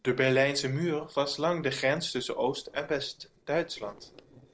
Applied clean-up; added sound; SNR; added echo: neural separator model SepFormer DNS4.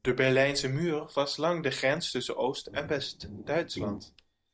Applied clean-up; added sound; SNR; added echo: neural mask model DeepFilterNet 3.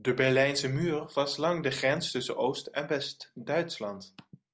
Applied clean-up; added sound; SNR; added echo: none; none; none; none.